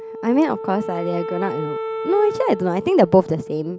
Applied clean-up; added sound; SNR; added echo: none; Wind instrument, woodwind instrument; 9 dB; none.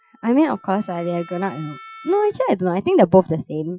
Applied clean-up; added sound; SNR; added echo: classical method Wiener filter.